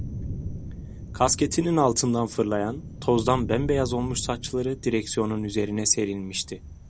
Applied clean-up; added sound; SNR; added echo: none; Thunder; 11 dB; none.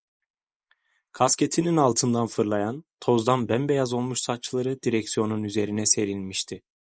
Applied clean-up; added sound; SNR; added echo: neural mask model Resemble Enhance denoiser.